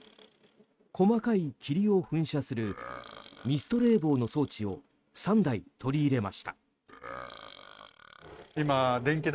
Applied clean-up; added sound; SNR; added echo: neural mask model RNNoise.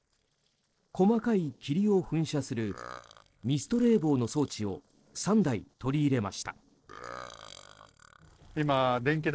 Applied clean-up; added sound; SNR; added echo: neural separator model SepFormer DNS4.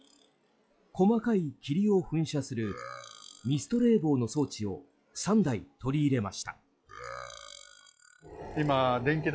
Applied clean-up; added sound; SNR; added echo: classical method log-MMSE.